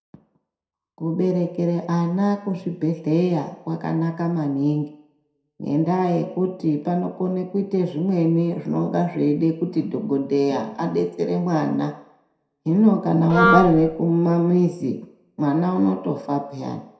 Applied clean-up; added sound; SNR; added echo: none; Wind instrument, woodwind instrument; -1 dB; reverberation time 0.5 s.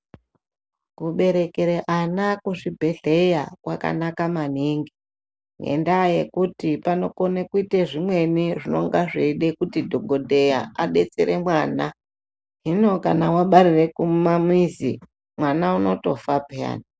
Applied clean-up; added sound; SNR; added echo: none; none; none; none.